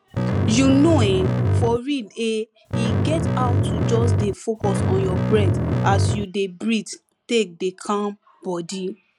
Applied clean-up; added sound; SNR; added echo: none; Bass guitar; -3 dB; none.